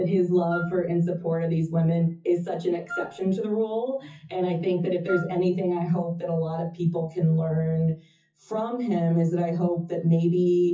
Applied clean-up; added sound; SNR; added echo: classical method WPE with log-MMSE.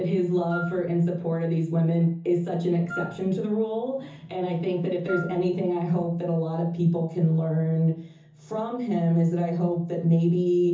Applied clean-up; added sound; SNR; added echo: none; Wind instrument, woodwind instrument; 13 dB; reverberation time 0.6 s.